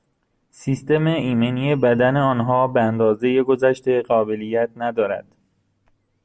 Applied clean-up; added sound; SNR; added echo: none; none; none; none.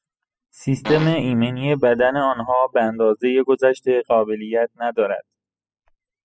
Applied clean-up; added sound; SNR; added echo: classical method spectral subtraction.